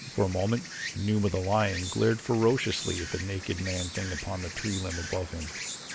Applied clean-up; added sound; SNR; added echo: none; Insect; 10 dB; none.